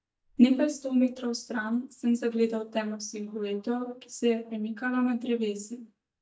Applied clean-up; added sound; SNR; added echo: neural mask model DeepFilterNet 3.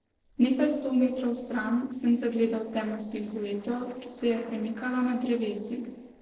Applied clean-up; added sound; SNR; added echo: neural separator model SepFormer DNS4.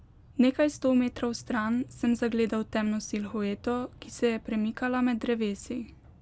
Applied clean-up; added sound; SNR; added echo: none; none; none; none.